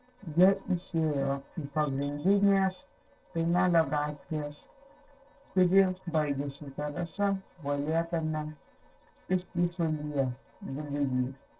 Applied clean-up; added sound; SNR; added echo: neural separator model SepFormer DNS4.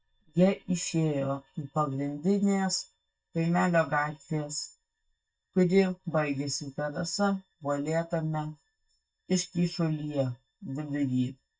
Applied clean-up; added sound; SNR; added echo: neural mask model DeepFilterNet 3.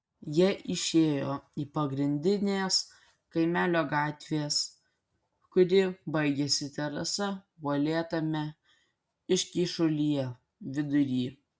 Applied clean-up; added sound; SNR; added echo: none; none; none; none.